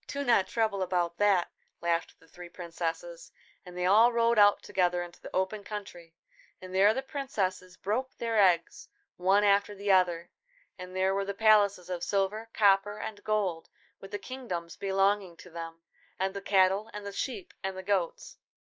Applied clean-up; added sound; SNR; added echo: neural mask model Resemble Enhance denoiser.